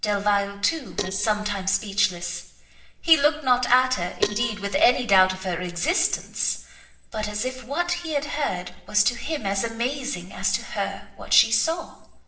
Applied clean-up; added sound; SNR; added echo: neural separator model SepFormer DNS4.